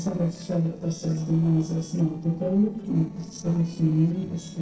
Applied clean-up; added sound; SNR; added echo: neural separator model SepFormer DNS4.